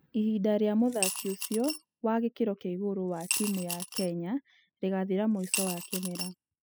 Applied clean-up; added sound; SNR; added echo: classical method spectral subtraction.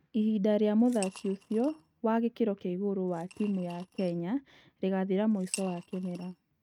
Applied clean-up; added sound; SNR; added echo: neural mask model RNNoise.